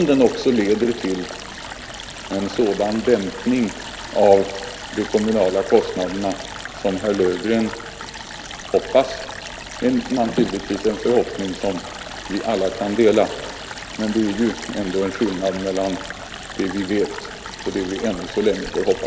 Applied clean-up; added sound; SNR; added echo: none; Stream; 13 dB; none.